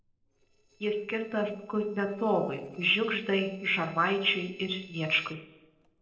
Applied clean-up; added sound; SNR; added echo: neural separator model SepFormer DNS4.